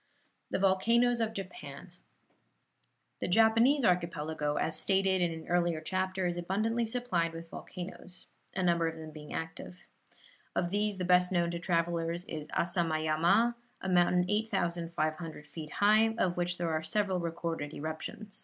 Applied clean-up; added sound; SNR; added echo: none; none; none; none.